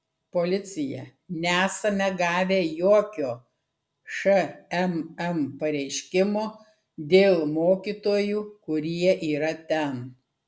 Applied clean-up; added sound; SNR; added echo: none; none; none; none.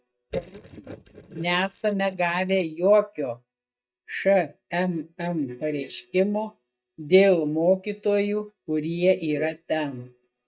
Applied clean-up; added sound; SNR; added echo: neural mask model DeepFilterNet 3.